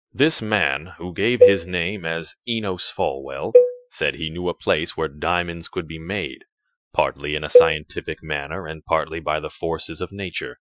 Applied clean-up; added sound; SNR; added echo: classical method Wiener filter.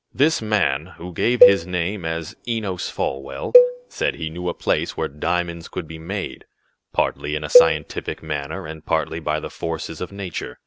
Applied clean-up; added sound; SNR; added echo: none; Cowbell; -4 dB; none.